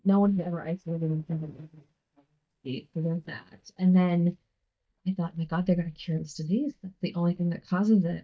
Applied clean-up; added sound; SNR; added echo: neural mask model DeepFilterNet 3.